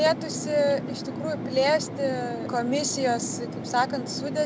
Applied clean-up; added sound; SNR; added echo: none; Fixed-wing aircraft, airplane; 6 dB; none.